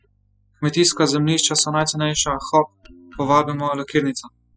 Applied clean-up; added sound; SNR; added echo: classical method spectral subtraction.